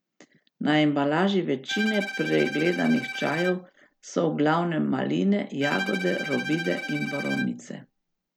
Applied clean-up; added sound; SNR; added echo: none; Bowed string instrument; 8 dB; none.